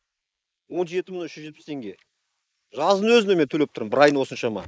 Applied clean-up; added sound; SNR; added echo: neural mask model Resemble Enhance denoiser.